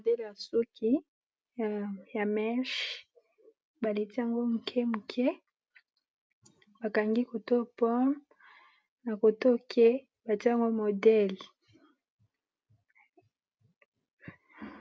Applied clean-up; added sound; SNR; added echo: none; none; none; none.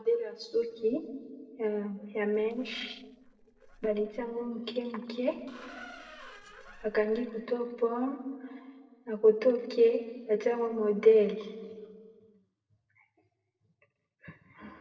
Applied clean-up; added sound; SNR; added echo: neural separator model SepFormer DNS4.